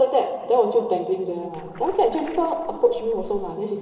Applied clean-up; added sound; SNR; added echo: neural separator model SepFormer DNS4.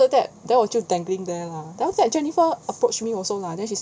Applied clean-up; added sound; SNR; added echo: none; none; none; none.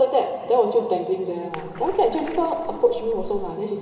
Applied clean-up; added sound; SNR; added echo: none; Splash, splatter; 13 dB; reverberation time 2.3 s.